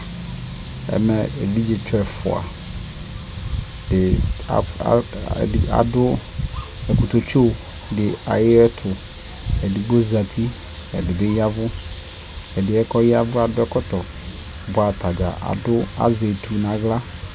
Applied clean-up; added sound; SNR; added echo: none; Sink (filling or washing) / Water tap, faucet; 17 dB; none.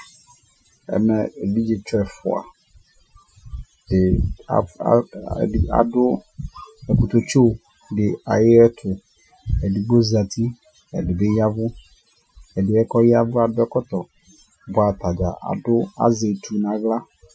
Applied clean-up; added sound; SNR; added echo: classical method Wiener filter.